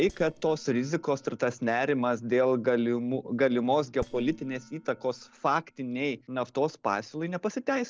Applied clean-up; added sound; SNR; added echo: neural separator model SepFormer DNS4.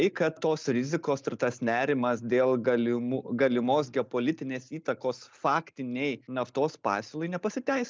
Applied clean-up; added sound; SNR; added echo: none; none; none; none.